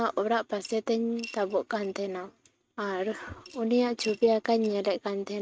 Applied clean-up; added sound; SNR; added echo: neural mask model RNNoise.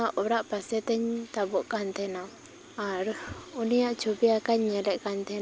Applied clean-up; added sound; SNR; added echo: none; none; none; none.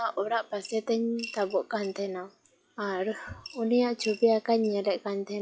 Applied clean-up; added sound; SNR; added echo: classical method log-MMSE.